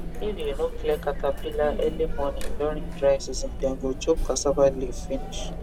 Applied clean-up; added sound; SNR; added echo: none; Chatter; 3 dB; none.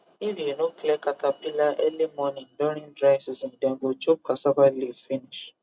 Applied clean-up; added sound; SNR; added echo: none; none; none; none.